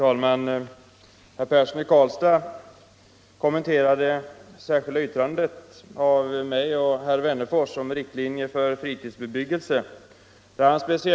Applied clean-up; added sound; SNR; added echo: none; none; none; none.